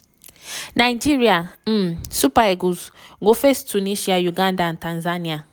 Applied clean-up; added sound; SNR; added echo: none; none; none; none.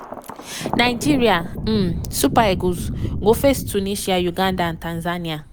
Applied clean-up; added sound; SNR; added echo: none; Thunder; 7 dB; none.